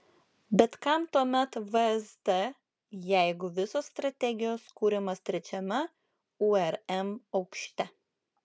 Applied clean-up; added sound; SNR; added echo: none; none; none; none.